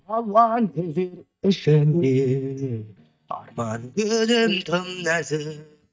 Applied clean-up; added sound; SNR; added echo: neural mask model DeepFilterNet 3.